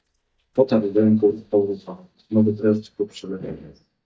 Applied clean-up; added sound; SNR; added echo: neural mask model DeepFilterNet 3.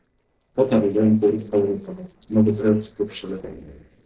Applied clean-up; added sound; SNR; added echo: neural separator model SepFormer DNS4.